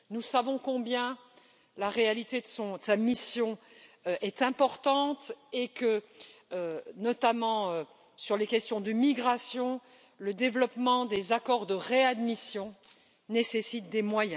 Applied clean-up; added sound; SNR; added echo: none; none; none; none.